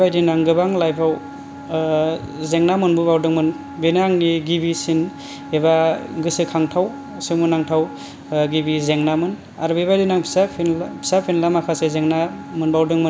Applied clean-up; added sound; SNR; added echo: none; Wind instrument, woodwind instrument; 17 dB; none.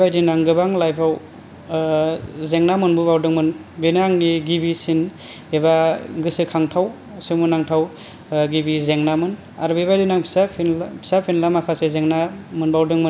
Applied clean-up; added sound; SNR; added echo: none; none; none; none.